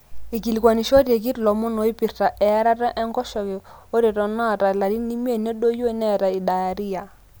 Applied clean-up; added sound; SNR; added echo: none; none; none; none.